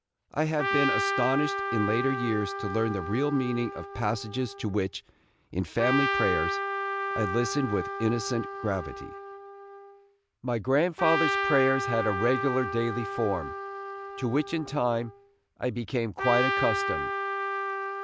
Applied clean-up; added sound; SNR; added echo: none; Trumpet; 3 dB; none.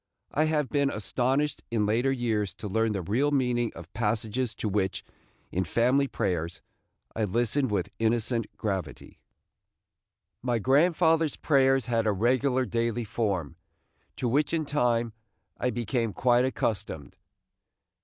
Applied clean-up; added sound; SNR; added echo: none; none; none; none.